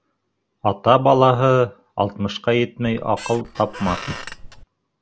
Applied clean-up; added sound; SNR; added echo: none; Squeak; 14 dB; none.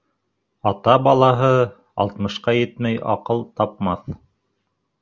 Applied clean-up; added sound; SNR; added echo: none; none; none; none.